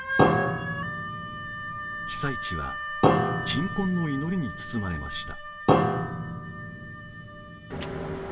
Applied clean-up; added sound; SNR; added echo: none; Piano; -4 dB; reverberation time 1.5 s.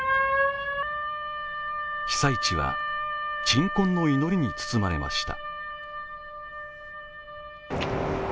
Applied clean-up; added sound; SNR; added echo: none; none; none; none.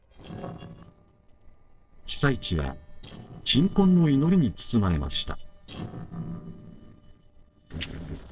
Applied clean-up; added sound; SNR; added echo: neural separator model SepFormer DNS4.